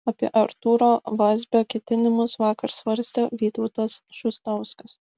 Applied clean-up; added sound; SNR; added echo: none; none; none; none.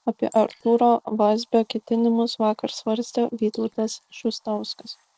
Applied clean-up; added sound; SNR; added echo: neural separator model SepFormer DNS4.